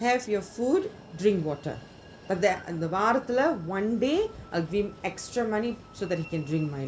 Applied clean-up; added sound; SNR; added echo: none; Train; 20 dB; none.